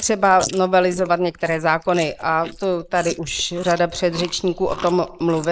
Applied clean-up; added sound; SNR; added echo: neural mask model Resemble Enhance denoiser.